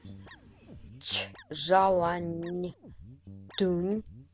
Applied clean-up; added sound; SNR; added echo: none; Guitar; 19 dB; none.